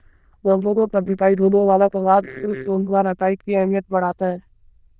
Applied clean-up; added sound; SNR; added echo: neural diffusion model UNIVERSE++.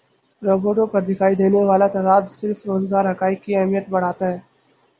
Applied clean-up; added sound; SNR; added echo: none; none; none; none.